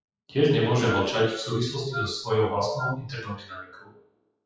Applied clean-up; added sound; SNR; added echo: classical method WPE with log-MMSE.